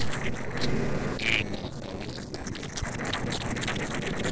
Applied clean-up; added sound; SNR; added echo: neural separator model SepFormer DNS4.